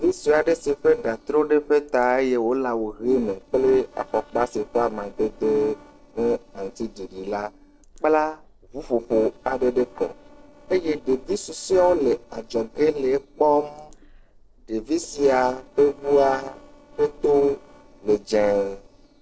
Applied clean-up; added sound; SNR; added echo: neural separator model SepFormer DNS4.